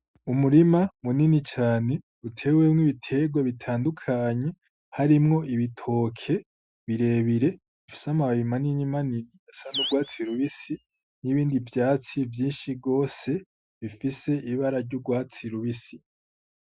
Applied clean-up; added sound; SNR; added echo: classical method Wiener filter.